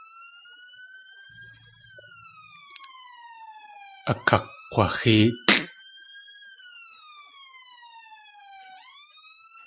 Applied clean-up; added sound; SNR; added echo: classical method spectral subtraction.